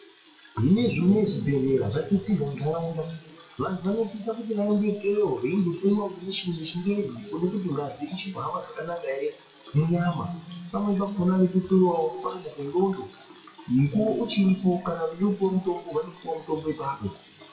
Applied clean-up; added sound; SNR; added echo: classical method WPE with log-MMSE.